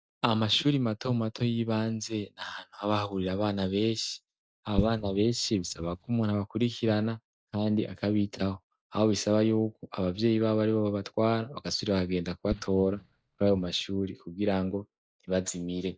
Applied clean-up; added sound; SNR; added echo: neural mask model DeepFilterNet 3.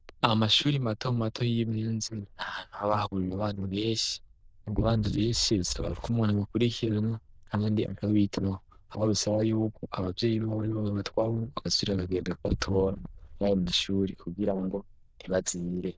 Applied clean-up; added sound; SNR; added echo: neural diffusion model UNIVERSE++.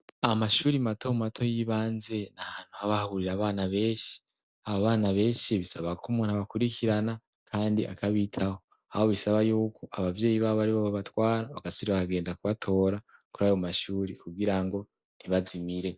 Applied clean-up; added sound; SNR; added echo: none; none; none; none.